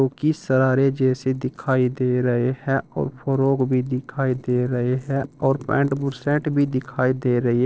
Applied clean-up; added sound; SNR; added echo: neural separator model SepFormer DNS4.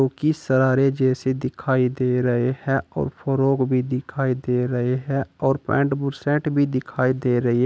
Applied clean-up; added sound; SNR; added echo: none; none; none; none.